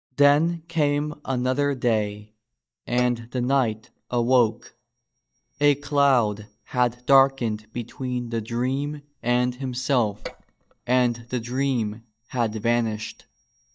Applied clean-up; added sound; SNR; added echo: neural mask model DeepFilterNet 3.